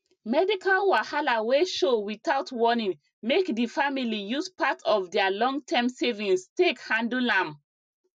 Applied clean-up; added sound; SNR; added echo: none; none; none; none.